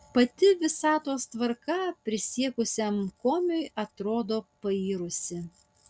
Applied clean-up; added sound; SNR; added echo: none; none; none; none.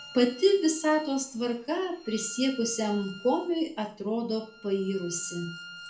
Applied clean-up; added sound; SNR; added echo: none; Bowed string instrument; 19 dB; reverberation time 0.4 s.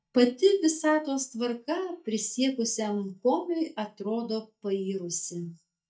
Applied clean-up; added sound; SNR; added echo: neural mask model DeepFilterNet 3.